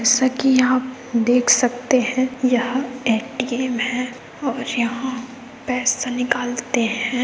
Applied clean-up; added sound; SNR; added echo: none; none; none; none.